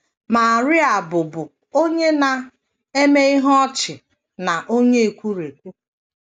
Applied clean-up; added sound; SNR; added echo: none; none; none; none.